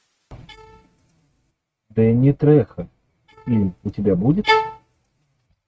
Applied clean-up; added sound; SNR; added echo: neural mask model RNNoise.